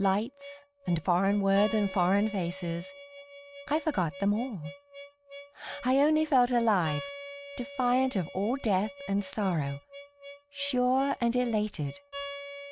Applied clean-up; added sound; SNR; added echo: none; Harmonica; 15 dB; none.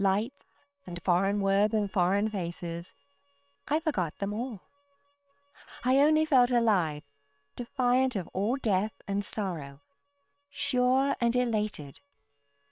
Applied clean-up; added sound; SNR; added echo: neural separator model SepFormer WHAM!.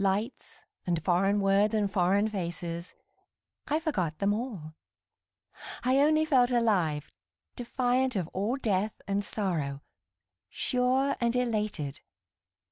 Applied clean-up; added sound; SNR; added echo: none; none; none; none.